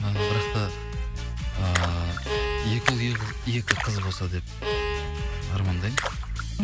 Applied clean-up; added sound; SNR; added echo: none; Splash, splatter + Bowed string instrument; 5 dB; none.